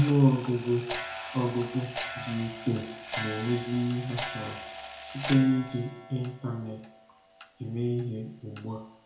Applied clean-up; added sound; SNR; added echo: none; Clock; 11 dB; reverberation time 0.6 s.